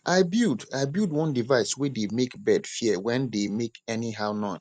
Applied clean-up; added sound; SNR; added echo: none; none; none; none.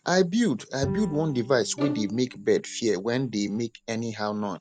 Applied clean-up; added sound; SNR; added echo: none; Bowed string instrument + Bowed string instrument; 11 dB; none.